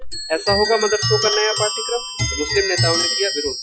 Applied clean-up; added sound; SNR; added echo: classical method Wiener filter.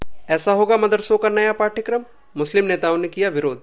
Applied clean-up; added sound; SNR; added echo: none; none; none; none.